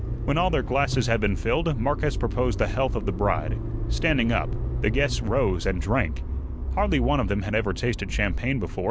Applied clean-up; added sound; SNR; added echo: none; Motor vehicle (road); 2 dB; none.